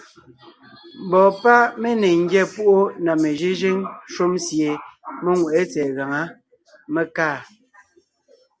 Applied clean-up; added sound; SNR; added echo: none; none; none; none.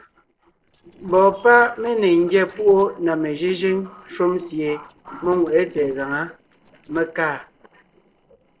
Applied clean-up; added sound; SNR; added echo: neural separator model SepFormer DNS4.